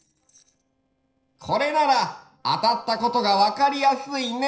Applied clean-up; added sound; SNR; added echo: neural separator model SepFormer DNS4.